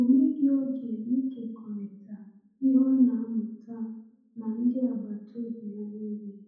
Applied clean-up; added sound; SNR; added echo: none; none; none; reverberation time 0.9 s.